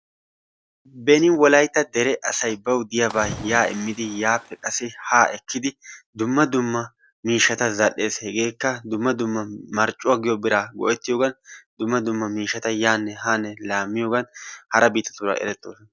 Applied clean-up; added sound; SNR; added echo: none; Splash, splatter; 15 dB; none.